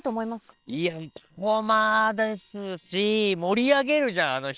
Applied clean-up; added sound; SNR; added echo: neural separator model SepFormer WHAM!.